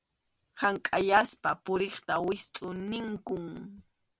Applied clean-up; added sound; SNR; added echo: none; none; none; none.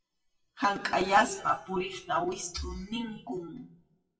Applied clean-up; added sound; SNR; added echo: classical method WPE with log-MMSE.